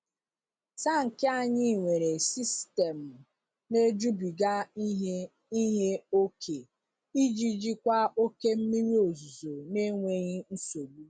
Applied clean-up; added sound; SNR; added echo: none; none; none; none.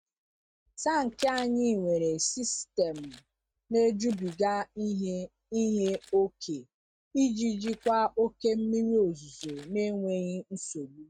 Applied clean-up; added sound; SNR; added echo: neural mask model RNNoise.